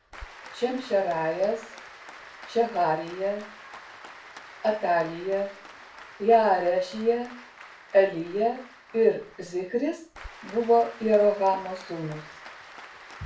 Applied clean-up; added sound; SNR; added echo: none; Applause; 19 dB; reverberation time 0.4 s.